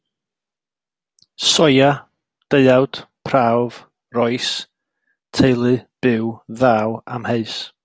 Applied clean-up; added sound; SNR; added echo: none; none; none; none.